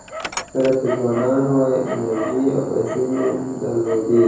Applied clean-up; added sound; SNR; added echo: none; Dog; 11 dB; reverberation time 0.9 s.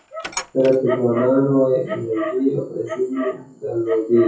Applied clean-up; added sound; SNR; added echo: classical method WPE with log-MMSE.